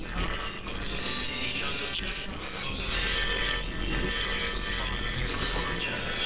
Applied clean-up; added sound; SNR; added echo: neural separator model SepFormer WHAMR!.